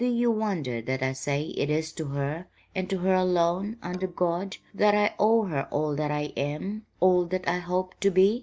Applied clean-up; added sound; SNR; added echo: neural mask model DeepFilterNet 3.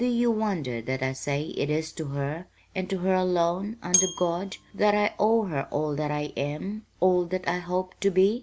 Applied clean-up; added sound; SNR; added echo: none; Bell; 4 dB; none.